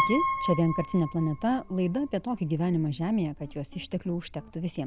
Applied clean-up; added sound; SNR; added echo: none; Piano; 7 dB; none.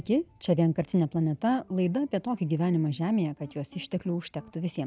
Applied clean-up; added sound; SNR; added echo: none; none; none; none.